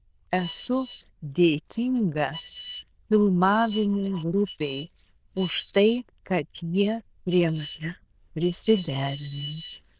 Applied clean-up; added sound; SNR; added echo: neural diffusion model UNIVERSE++.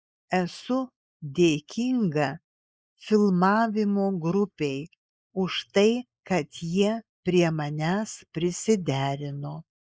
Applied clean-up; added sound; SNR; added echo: neural mask model Resemble Enhance denoiser.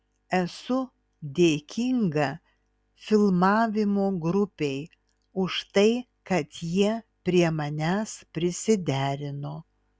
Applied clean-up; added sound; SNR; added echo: none; none; none; none.